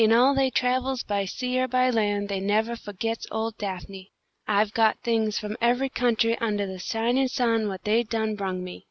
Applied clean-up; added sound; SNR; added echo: none; none; none; none.